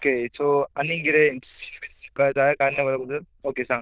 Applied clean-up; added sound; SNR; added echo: neural diffusion model UNIVERSE++.